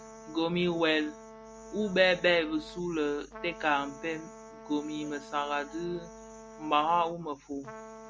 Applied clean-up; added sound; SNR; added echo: none; Trumpet; 17 dB; none.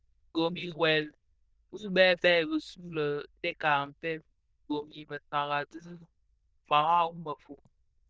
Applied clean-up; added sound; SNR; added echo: neural diffusion model UNIVERSE++.